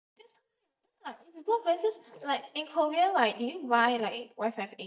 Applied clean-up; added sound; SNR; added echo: neural mask model DeepFilterNet 3.